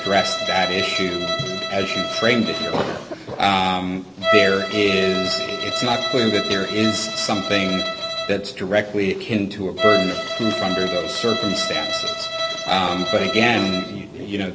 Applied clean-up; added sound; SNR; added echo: none; Bowed string instrument; 3 dB; none.